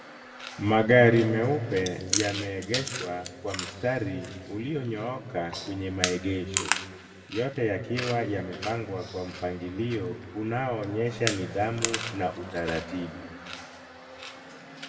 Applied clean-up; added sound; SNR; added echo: none; Chewing, mastication; 9 dB; reverberation time 1.6 s.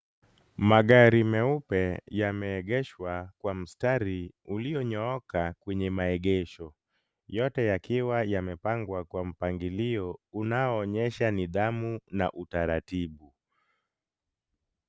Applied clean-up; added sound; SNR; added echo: none; none; none; none.